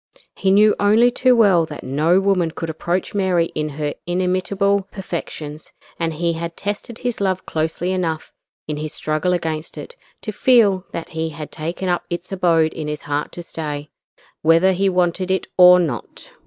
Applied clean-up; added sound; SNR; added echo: none; none; none; none.